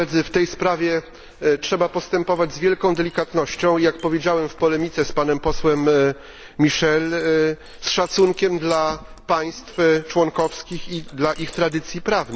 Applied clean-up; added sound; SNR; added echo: none; Chink, clink; 19 dB; none.